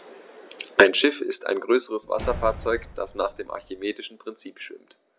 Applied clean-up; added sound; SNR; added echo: none; Slam; 11 dB; none.